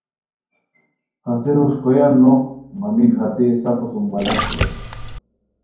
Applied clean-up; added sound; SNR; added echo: none; Splash, splatter; 4 dB; reverberation time 0.9 s.